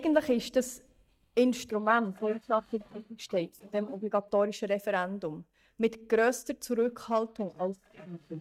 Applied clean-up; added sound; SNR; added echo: neural mask model DeepFilterNet 3.